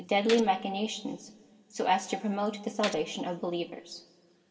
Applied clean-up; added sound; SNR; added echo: none; Gunshot, gunfire; 13 dB; reverberation time 1.3 s.